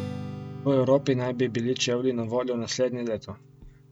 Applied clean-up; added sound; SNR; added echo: none; Strum; 14 dB; none.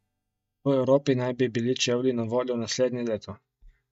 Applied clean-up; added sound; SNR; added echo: neural mask model DeepFilterNet 3.